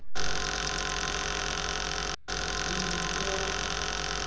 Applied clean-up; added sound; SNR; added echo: none; Tools; -2 dB; reverberation time 0.9 s.